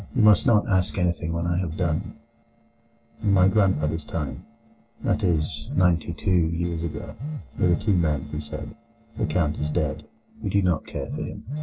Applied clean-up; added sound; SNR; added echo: neural separator model SepFormer DNS4.